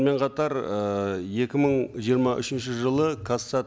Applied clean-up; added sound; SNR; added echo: none; none; none; none.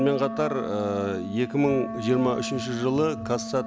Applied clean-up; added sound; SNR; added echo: none; Wind instrument, woodwind instrument; 9 dB; none.